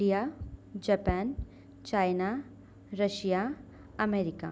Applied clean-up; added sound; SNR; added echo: none; none; none; none.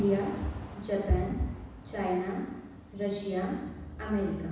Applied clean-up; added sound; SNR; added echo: none; Thunder / Rain; 16 dB; reverberation time 1.1 s.